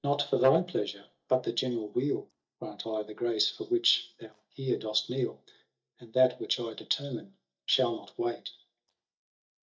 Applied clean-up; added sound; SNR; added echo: neural mask model DeepFilterNet 3.